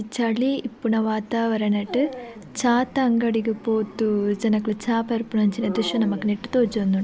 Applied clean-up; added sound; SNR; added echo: none; Dog; 17 dB; none.